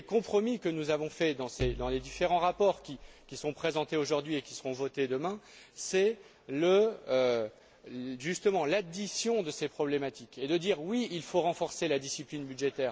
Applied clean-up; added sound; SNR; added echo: none; none; none; none.